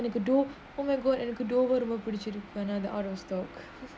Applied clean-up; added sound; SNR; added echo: none; none; none; none.